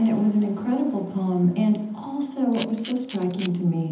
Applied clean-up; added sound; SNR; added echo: none; Camera; 18 dB; reverberation time 0.8 s.